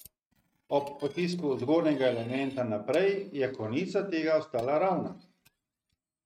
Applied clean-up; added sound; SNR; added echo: neural mask model RNNoise.